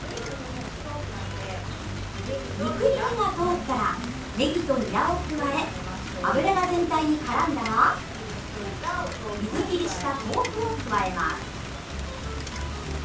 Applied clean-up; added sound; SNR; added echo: none; Rain; 9 dB; reverberation time 0.2 s.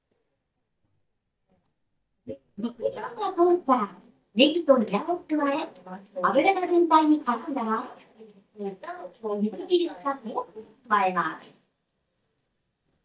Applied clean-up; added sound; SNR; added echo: neural mask model DeepFilterNet 3.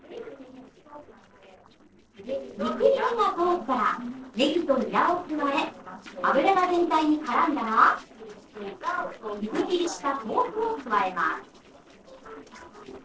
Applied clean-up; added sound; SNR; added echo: neural separator model SepFormer DNS4.